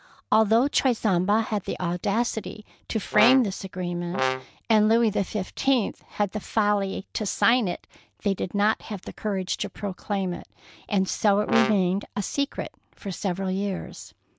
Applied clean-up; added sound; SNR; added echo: none; Brass instrument; 5 dB; none.